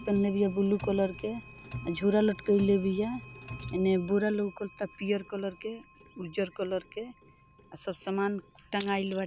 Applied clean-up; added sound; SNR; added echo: none; Clock; 12 dB; none.